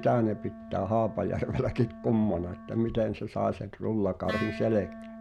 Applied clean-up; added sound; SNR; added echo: none; Wind instrument, woodwind instrument; 14 dB; none.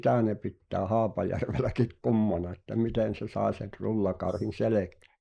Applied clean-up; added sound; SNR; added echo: neural mask model Resemble Enhance denoiser.